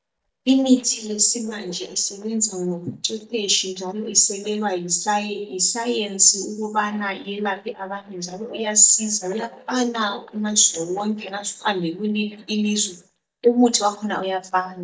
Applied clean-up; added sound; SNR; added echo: neural mask model DeepFilterNet 3.